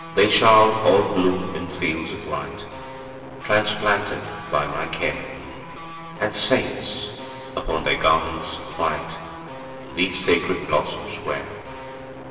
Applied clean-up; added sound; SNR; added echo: none; Guitar; 13 dB; reverberation time 2.6 s.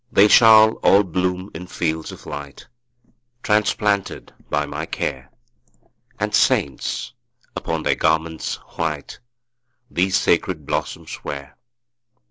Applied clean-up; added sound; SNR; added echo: none; none; none; none.